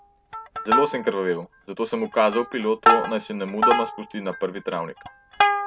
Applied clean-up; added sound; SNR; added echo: none; Plucked string instrument; 0 dB; none.